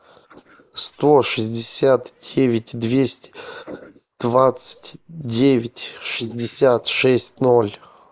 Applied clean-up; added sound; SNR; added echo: neural mask model Resemble Enhance denoiser.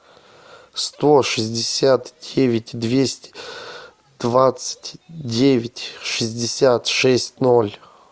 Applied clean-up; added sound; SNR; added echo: none; none; none; none.